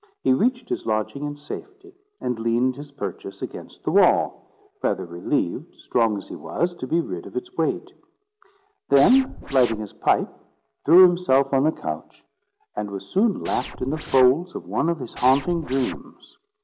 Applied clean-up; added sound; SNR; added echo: none; Scratching (performance technique); 12 dB; none.